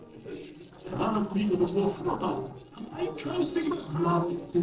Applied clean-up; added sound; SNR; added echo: neural separator model SepFormer DNS4.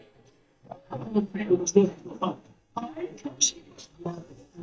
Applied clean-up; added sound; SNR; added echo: neural mask model DeepFilterNet 3.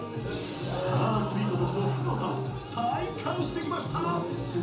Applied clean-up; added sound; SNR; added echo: none; Piano; 18 dB; reverberation time 0.7 s.